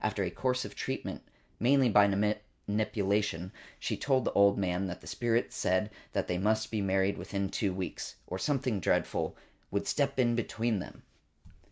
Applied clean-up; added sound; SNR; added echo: none; none; none; none.